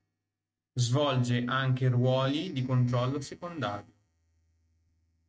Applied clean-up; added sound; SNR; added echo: neural mask model RNNoise.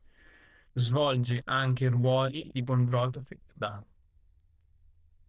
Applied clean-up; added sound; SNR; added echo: neural diffusion model UNIVERSE++.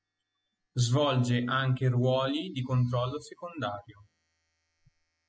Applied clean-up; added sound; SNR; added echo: classical method spectral subtraction.